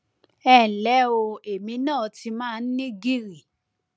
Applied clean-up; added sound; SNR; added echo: none; none; none; none.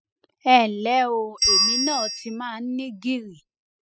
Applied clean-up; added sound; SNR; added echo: classical method spectral subtraction.